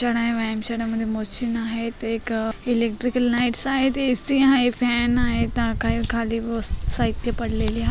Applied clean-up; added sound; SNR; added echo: none; none; none; none.